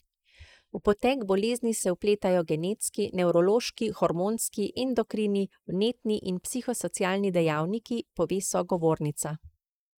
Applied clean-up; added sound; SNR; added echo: neural mask model Resemble Enhance denoiser.